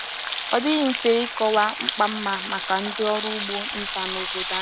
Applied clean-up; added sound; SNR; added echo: none; Frying (food); 0 dB; none.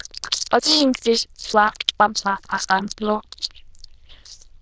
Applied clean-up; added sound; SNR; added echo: neural diffusion model UNIVERSE++.